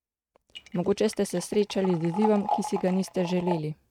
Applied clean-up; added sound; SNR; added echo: neural mask model RNNoise.